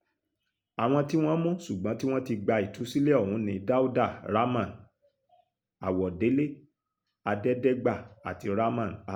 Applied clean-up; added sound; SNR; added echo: none; none; none; none.